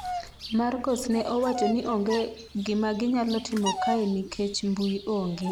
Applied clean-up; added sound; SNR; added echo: none; Bird vocalization, bird call, bird song; 9 dB; none.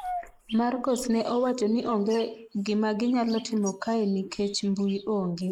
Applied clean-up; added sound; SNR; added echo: neural mask model Resemble Enhance denoiser.